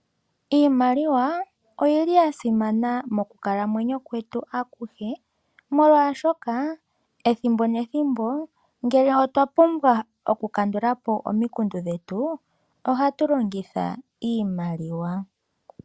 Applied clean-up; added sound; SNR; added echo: none; none; none; none.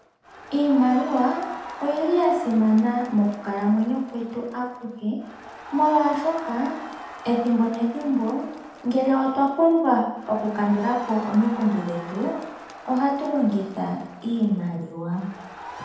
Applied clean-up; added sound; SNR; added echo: none; Crowd; 16 dB; reverberation time 0.8 s.